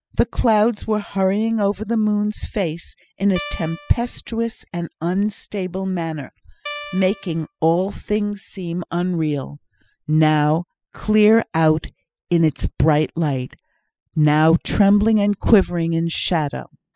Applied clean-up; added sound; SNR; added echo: classical method spectral subtraction.